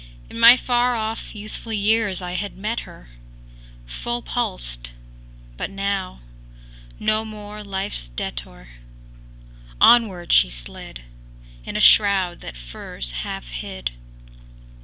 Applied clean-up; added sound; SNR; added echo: none; none; none; none.